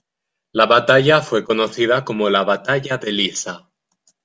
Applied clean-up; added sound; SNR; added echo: none; none; none; none.